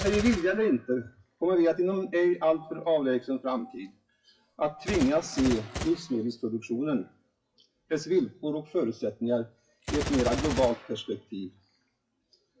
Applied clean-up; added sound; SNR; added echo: classical method WPE with log-MMSE.